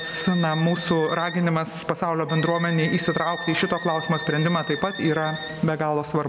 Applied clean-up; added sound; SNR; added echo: none; Wind instrument, woodwind instrument; 11 dB; none.